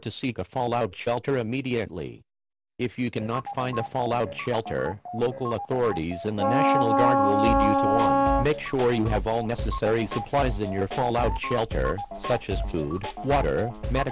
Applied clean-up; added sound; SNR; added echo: none; Wind instrument, woodwind instrument; -3 dB; none.